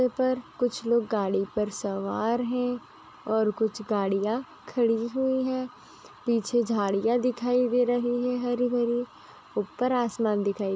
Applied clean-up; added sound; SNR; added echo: none; none; none; none.